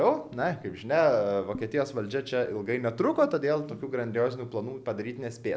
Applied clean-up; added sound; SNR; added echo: none; none; none; none.